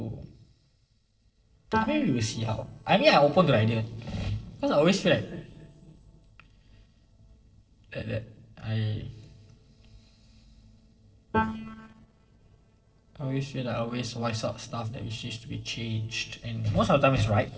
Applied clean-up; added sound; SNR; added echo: neural separator model SepFormer DNS4.